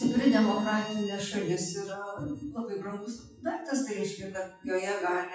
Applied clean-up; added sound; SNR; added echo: classical method WPE with log-MMSE.